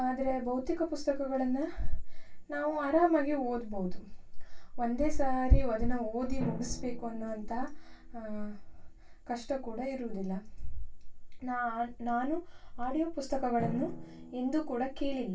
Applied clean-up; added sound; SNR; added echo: none; Drum; 19 dB; reverberation time 0.2 s.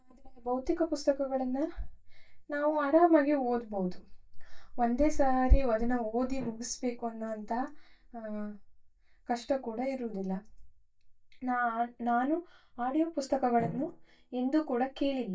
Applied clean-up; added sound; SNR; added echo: neural mask model DeepFilterNet 3.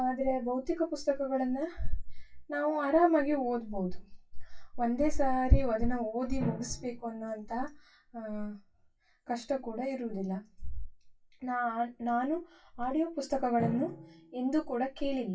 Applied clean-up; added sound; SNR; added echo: classical method WPE with log-MMSE.